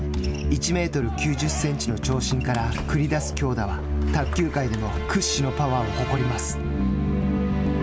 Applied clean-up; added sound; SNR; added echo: none; none; none; none.